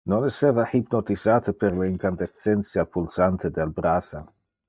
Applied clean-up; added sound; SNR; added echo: neural mask model DeepFilterNet 3.